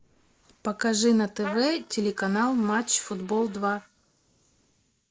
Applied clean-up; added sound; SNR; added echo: neural mask model Resemble Enhance denoiser.